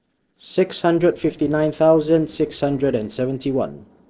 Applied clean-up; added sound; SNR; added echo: neural separator model SepFormer DNS4.